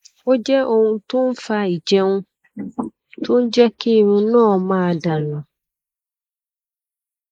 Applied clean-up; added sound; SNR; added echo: neural mask model Resemble Enhance denoiser.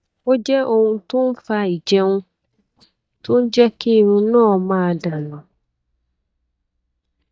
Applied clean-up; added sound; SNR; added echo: neural mask model DeepFilterNet 3.